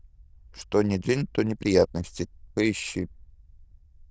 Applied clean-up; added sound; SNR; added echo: neural diffusion model UNIVERSE++.